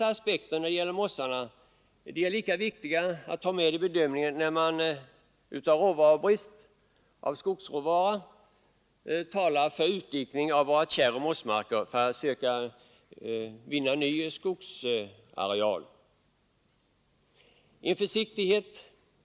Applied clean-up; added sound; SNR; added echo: none; none; none; none.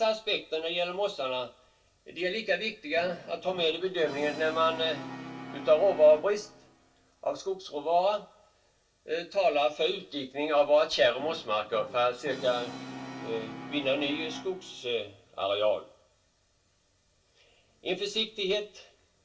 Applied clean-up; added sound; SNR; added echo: none; Brass instrument; 17 dB; reverberation time 0.2 s.